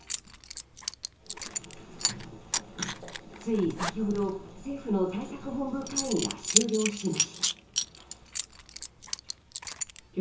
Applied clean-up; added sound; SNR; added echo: none; Coin (dropping) / Zipper (clothing); 1 dB; reverberation time 0.6 s.